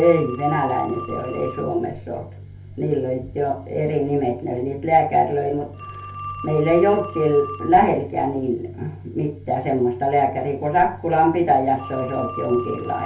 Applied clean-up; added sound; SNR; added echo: none; Telephone; 17 dB; reverberation time 0.2 s.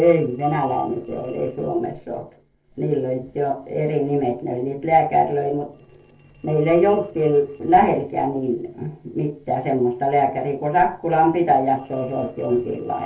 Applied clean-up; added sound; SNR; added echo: neural separator model SepFormer DNS4.